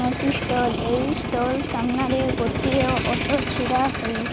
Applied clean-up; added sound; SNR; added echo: none; none; none; none.